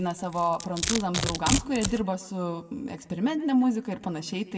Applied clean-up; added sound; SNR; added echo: none; Domestic sounds, home sounds; 6 dB; reverberation time 0.7 s.